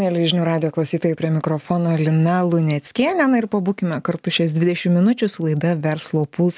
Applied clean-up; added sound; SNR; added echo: none; none; none; none.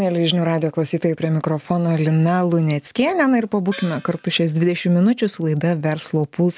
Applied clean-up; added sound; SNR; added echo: none; Gong; 20 dB; none.